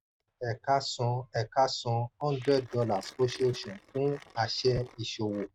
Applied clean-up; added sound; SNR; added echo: neural mask model RNNoise.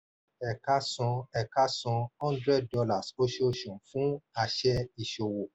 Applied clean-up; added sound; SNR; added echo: none; none; none; none.